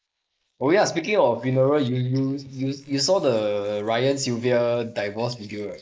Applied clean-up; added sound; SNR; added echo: neural mask model Resemble Enhance denoiser.